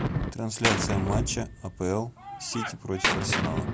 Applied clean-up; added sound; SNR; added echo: none; Gunshot, gunfire; -1 dB; none.